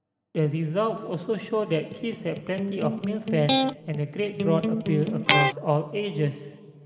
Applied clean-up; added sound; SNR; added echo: none; Electric guitar; 0 dB; reverberation time 3.0 s.